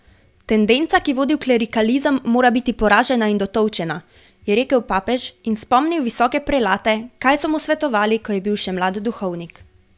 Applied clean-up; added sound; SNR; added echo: none; none; none; none.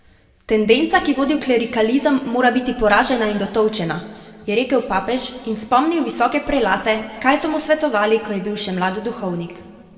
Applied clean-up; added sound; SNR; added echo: none; none; none; reverberation time 1.6 s.